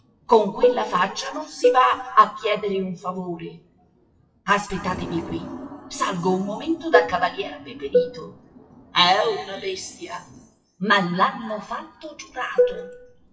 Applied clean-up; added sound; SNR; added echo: classical method WPE with log-MMSE.